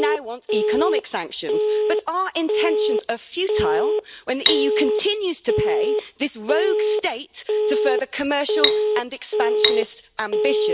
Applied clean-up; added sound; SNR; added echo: none; Telephone + Cutlery, silverware; -5 dB; none.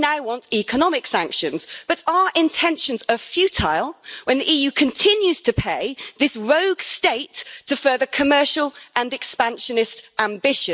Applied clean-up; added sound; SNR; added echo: none; none; none; none.